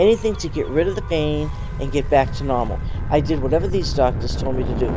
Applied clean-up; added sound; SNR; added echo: none; Gull, seagull / Waves, surf / Siren; 3 dB; none.